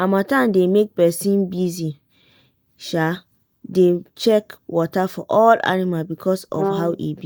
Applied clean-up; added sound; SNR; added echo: neural mask model DeepFilterNet 3.